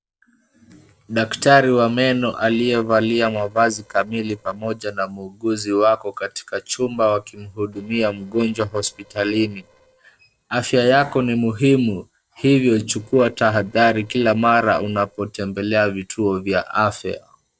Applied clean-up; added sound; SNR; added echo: neural separator model SepFormer DNS4.